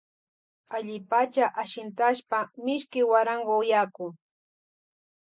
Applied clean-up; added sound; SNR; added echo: none; none; none; none.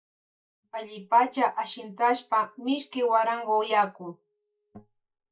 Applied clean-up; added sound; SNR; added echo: neural mask model DeepFilterNet 3.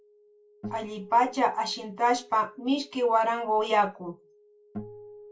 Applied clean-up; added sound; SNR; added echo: none; Acoustic guitar; 19 dB; reverberation time 0.2 s.